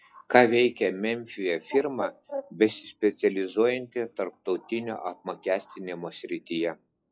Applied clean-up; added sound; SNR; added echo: classical method log-MMSE.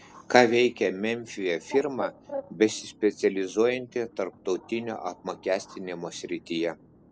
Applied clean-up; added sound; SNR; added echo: none; Bird; 17 dB; none.